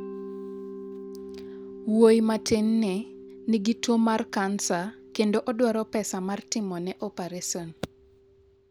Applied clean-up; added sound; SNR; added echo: none; Mallet percussion; 16 dB; none.